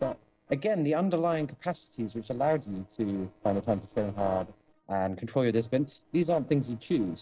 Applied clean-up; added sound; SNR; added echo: neural separator model SepFormer DNS4.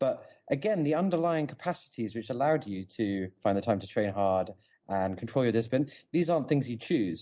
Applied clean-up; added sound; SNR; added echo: none; none; none; none.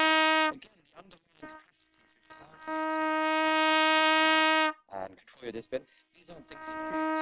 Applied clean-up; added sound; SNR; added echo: neural separator model SepFormer WHAM!.